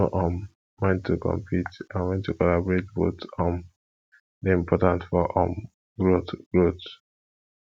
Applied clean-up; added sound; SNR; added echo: none; none; none; none.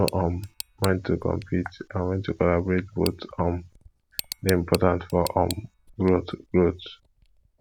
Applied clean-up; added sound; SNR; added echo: none; Tick; 17 dB; none.